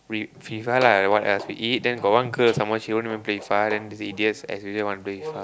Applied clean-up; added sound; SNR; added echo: none; none; none; none.